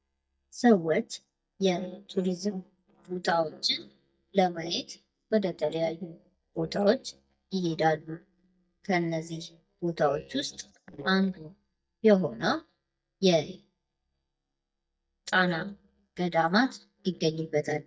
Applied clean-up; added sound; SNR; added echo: neural mask model DeepFilterNet 3.